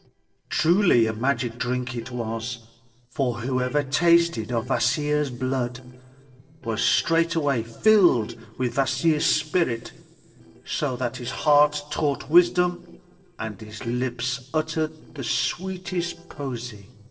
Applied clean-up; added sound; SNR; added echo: neural separator model SepFormer DNS4.